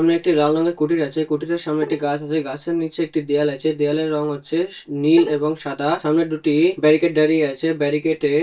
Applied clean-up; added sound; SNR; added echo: neural mask model DeepFilterNet 3.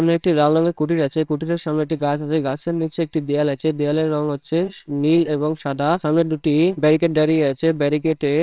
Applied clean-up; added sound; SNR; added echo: neural separator model SepFormer WHAMR!.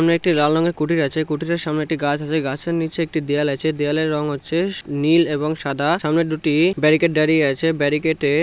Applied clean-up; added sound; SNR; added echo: none; none; none; none.